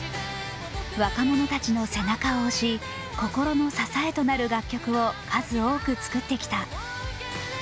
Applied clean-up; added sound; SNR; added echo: none; none; none; none.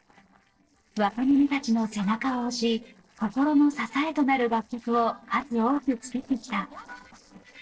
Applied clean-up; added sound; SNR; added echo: neural separator model SepFormer DNS4.